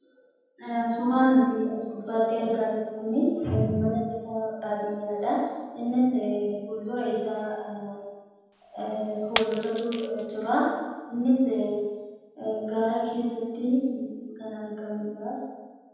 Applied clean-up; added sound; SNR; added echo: none; Shatter; 8 dB; reverberation time 1.2 s.